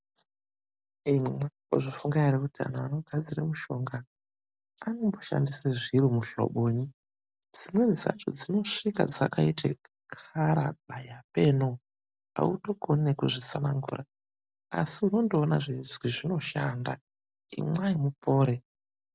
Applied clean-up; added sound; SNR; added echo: none; none; none; none.